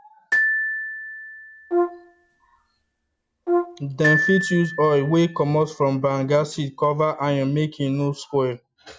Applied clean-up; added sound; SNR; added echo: none; Brass instrument + Glockenspiel; 4 dB; none.